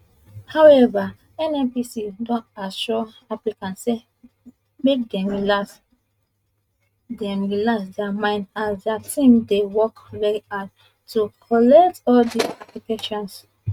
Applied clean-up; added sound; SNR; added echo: neural mask model RNNoise.